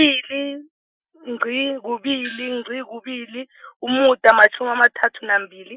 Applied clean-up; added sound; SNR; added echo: classical method Wiener filter.